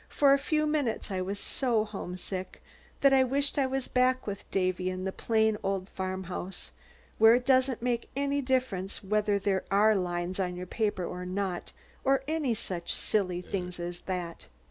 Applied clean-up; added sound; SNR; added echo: none; Burping, eructation; 17 dB; none.